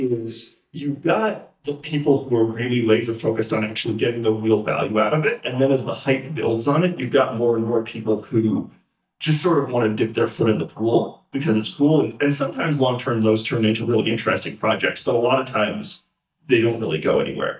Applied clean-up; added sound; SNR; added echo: neural mask model DeepFilterNet 3.